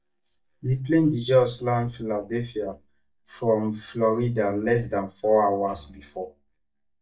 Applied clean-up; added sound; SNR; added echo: neural mask model DeepFilterNet 3.